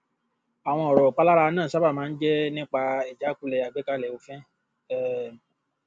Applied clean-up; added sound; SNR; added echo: none; none; none; none.